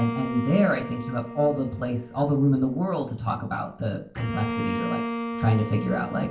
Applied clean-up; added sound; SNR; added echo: none; Bowed string instrument; 8 dB; reverberation time 0.3 s.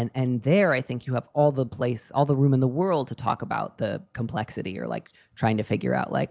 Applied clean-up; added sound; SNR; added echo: none; none; none; none.